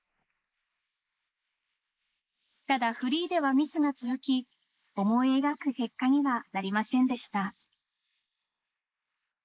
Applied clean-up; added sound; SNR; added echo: neural mask model Resemble Enhance denoiser.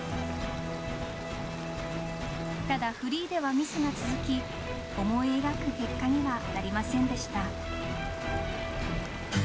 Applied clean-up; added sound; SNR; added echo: none; Stream; 14 dB; none.